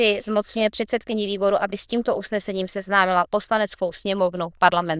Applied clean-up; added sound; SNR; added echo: neural diffusion model UNIVERSE++.